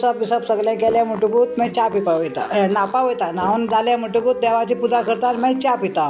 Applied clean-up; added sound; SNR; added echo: none; Fart + Wind instrument, woodwind instrument; 17 dB; none.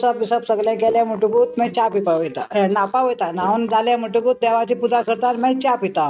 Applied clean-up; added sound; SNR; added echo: neural mask model RNNoise.